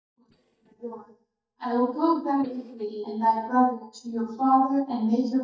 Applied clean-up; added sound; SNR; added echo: neural mask model DeepFilterNet 3.